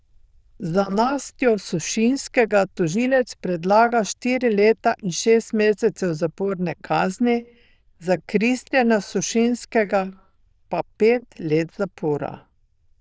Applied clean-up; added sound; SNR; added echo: neural diffusion model UNIVERSE++.